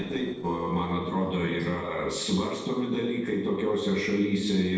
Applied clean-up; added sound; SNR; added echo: neural separator model SepFormer DNS4.